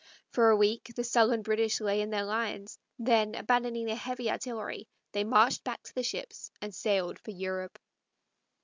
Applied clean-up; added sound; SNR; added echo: none; none; none; none.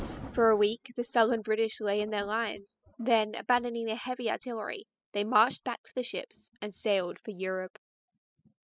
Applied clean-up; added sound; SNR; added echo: classical method spectral subtraction.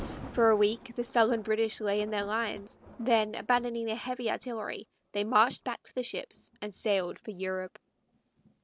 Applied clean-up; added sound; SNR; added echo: none; Thunder; 20 dB; none.